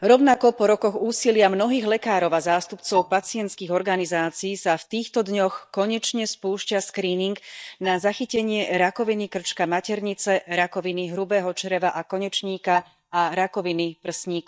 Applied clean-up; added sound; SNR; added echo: neural mask model DeepFilterNet 3.